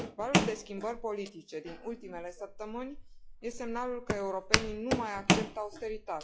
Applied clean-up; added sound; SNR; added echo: classical method log-MMSE.